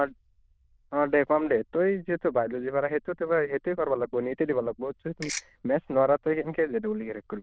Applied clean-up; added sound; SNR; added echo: neural diffusion model UNIVERSE++.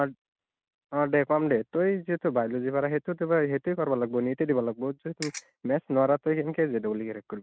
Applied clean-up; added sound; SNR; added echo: neural mask model RNNoise.